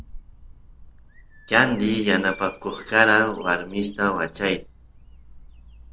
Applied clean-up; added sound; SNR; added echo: none; Bird vocalization, bird call, bird song; 20 dB; none.